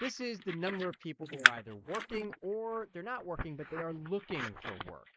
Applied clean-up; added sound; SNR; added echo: neural mask model Resemble Enhance denoiser.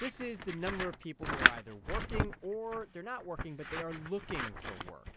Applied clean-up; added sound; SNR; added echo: none; Scissors; -4 dB; none.